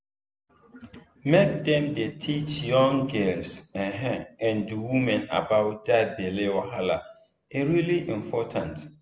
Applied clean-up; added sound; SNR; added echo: none; none; none; none.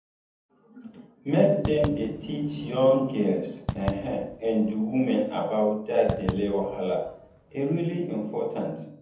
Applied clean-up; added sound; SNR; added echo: none; Fireworks; 11 dB; reverberation time 0.6 s.